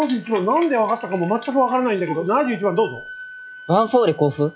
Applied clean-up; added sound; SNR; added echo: classical method log-MMSE.